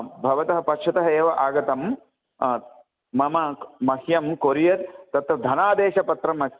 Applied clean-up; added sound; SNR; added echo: none; none; none; none.